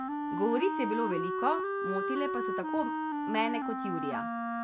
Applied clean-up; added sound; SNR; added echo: none; Wind instrument, woodwind instrument; -1 dB; none.